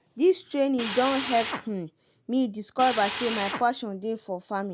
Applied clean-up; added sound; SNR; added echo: none; Drill; 6 dB; none.